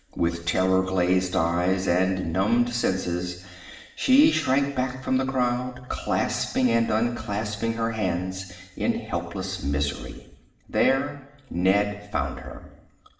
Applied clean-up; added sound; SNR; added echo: none; none; none; reverberation time 0.8 s.